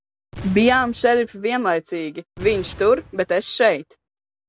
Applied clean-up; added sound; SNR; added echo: none; Boom; 18 dB; none.